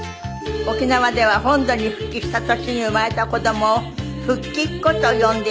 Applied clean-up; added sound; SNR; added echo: none; none; none; none.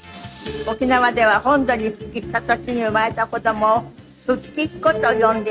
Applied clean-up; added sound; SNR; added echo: neural mask model RNNoise.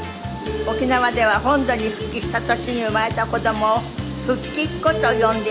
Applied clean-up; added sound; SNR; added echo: none; Cricket; 5 dB; none.